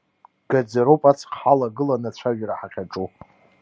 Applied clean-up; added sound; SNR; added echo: none; none; none; none.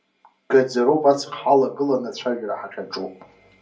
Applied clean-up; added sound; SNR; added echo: none; none; none; reverberation time 0.2 s.